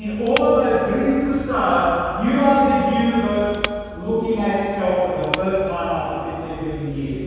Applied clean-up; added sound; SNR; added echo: none; Wood; 15 dB; reverberation time 2.1 s.